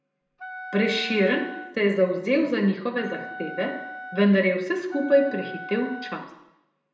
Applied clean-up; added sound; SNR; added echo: none; Wind instrument, woodwind instrument; 13 dB; reverberation time 0.8 s.